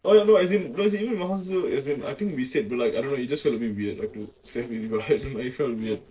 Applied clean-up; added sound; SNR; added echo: neural separator model SepFormer DNS4.